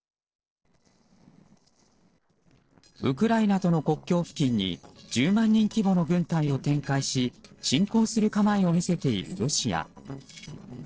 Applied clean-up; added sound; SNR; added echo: neural separator model SepFormer DNS4.